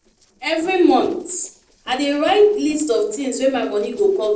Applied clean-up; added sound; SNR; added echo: neural separator model SepFormer DNS4.